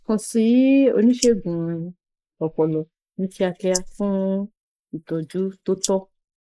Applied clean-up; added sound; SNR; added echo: neural mask model Resemble Enhance denoiser.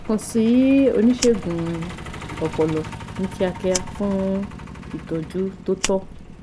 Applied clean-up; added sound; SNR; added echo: none; Truck + Fire; 10 dB; none.